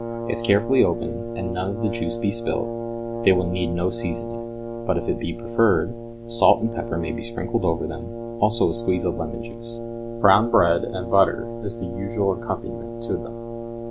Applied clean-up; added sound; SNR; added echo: none; Brass instrument; 7 dB; none.